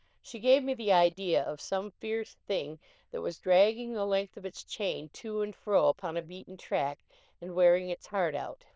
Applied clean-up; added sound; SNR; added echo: neural diffusion model UNIVERSE++.